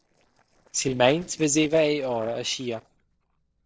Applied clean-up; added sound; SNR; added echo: neural separator model SepFormer DNS4.